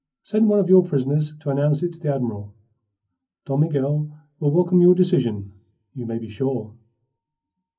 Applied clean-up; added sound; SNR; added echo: none; none; none; reverberation time 0.3 s.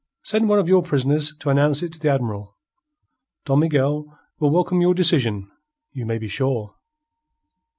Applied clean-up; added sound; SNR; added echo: none; none; none; none.